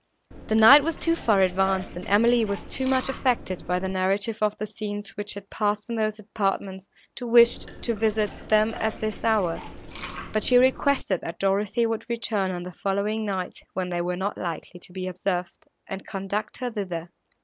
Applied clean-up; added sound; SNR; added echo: none; Liquid; 13 dB; none.